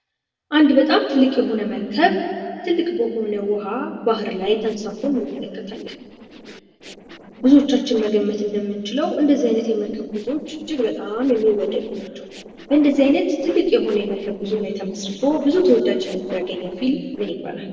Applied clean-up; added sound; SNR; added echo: neural separator model SepFormer DNS4.